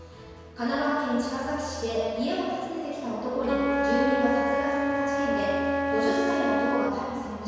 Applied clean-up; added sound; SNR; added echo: none; Wind instrument, woodwind instrument; 0 dB; reverberation time 1.9 s.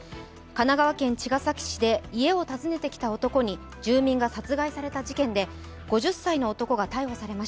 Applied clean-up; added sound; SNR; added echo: none; none; none; none.